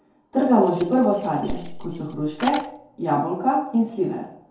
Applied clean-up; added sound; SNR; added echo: none; Keys jangling; 12 dB; reverberation time 2.3 s.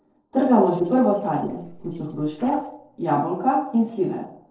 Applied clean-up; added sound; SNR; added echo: neural separator model SepFormer DNS4.